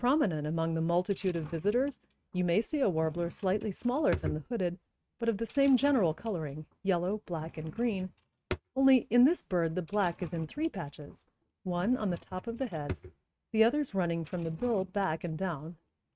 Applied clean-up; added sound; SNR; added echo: neural mask model RNNoise.